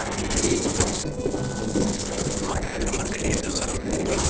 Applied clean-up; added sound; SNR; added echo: neural separator model SepFormer DNS4.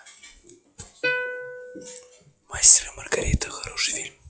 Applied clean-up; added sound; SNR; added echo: classical method log-MMSE.